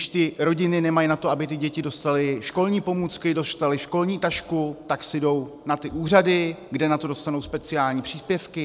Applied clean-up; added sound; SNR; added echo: none; none; none; none.